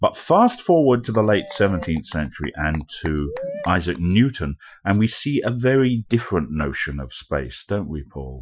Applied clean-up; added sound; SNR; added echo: classical method Wiener filter.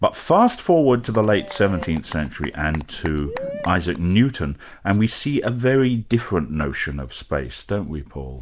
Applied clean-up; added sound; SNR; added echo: none; Applause / Cheering / Clapping; 14 dB; none.